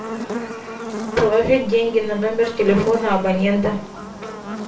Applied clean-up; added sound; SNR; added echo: none; Buzz; 11 dB; reverberation time 0.3 s.